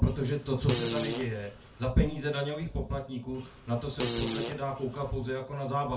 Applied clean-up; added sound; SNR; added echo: none; Fart; 6 dB; reverberation time 0.2 s.